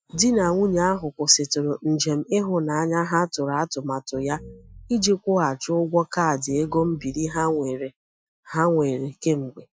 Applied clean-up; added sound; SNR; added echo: classical method Wiener filter.